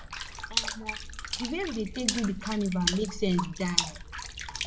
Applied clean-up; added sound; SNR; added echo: none; Water / Splash, splatter; 2 dB; none.